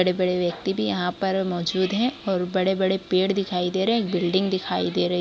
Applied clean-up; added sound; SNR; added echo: none; none; none; none.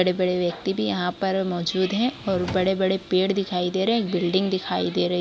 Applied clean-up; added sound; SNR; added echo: none; Drawer open or close; 15 dB; none.